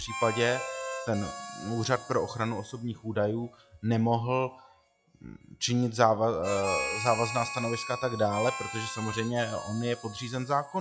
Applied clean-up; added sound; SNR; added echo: classical method log-MMSE.